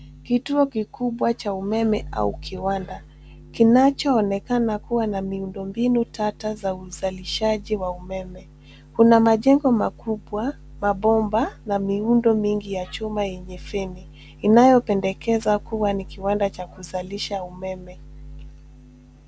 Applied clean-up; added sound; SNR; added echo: none; none; none; none.